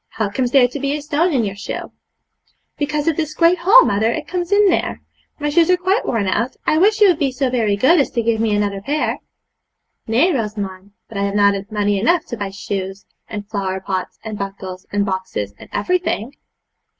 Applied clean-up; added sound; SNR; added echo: none; none; none; none.